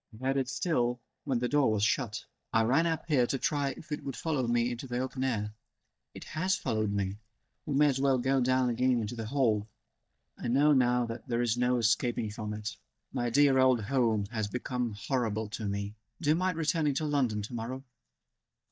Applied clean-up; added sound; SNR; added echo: neural mask model DeepFilterNet 3.